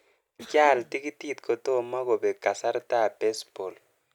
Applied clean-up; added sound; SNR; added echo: none; Cough; 20 dB; none.